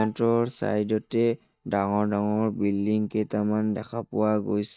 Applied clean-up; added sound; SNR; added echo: neural mask model DeepFilterNet 3.